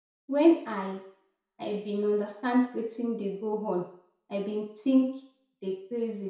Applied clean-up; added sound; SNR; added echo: none; none; none; reverberation time 0.6 s.